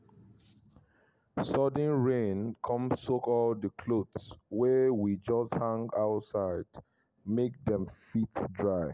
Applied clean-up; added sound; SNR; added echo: none; none; none; none.